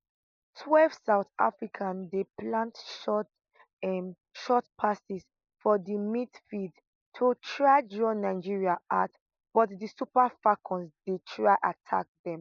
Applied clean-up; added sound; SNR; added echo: neural mask model Resemble Enhance denoiser.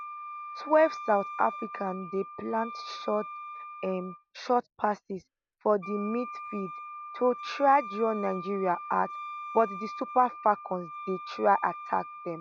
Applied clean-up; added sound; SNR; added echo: none; Wind instrument, woodwind instrument; 11 dB; none.